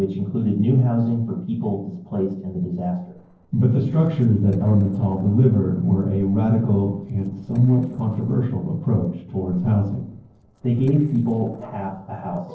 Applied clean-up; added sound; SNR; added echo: neural separator model SepFormer DNS4.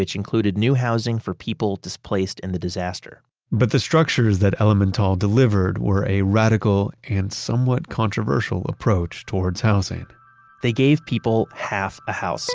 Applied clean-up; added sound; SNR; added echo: none; none; none; none.